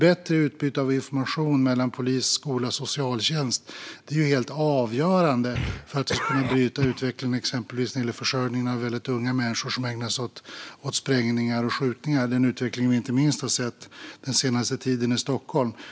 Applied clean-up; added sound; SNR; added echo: none; Cough; 8 dB; none.